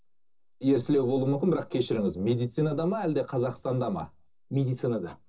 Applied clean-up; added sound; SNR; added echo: none; none; none; reverberation time 0.2 s.